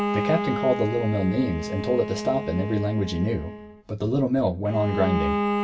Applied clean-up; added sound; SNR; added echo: none; Bowed string instrument; 5 dB; reverberation time 0.2 s.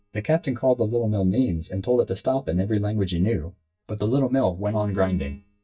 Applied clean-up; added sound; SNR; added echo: neural mask model DeepFilterNet 3.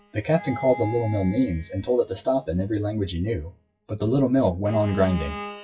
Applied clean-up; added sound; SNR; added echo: classical method WPE with log-MMSE.